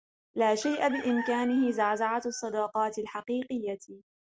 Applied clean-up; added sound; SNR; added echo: none; Chicken, rooster; 14 dB; none.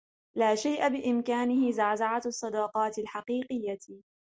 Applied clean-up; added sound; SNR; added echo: none; none; none; none.